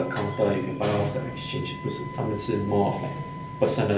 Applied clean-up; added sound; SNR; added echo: none; Wind instrument, woodwind instrument; 15 dB; reverberation time 0.8 s.